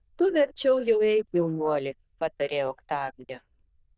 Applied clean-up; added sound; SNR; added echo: neural diffusion model UNIVERSE++.